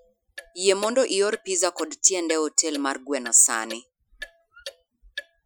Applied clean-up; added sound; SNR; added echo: classical method Wiener filter.